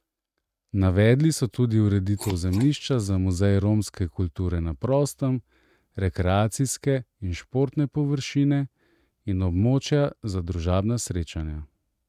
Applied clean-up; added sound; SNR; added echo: neural mask model RNNoise.